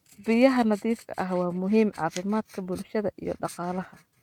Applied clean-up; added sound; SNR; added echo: neural mask model RNNoise.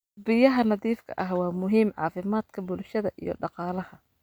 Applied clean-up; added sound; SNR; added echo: none; none; none; none.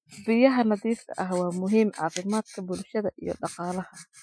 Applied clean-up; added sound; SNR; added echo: classical method Wiener filter.